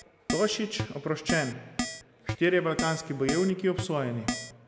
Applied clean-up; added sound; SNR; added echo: none; Keyboard (musical); 5 dB; none.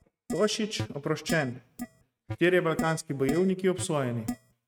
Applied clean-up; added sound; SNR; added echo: neural mask model RNNoise.